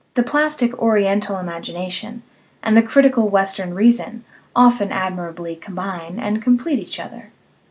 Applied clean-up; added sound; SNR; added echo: none; none; none; none.